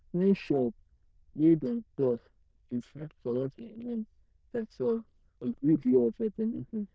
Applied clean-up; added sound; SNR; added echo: neural diffusion model UNIVERSE++.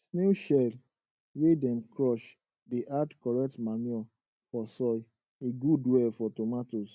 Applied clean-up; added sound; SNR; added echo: none; none; none; none.